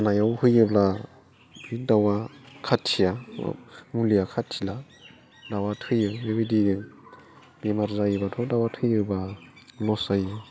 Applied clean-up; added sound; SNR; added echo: none; none; none; none.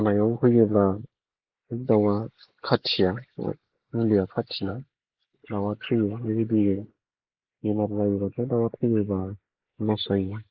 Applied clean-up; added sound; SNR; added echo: neural mask model Resemble Enhance denoiser.